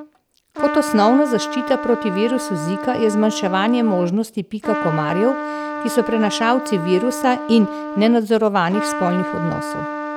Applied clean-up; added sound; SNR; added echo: none; Trumpet; 7 dB; none.